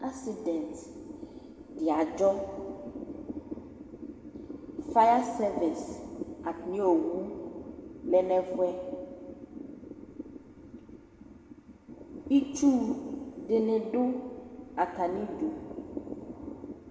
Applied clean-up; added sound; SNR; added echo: none; none; none; reverberation time 1.7 s.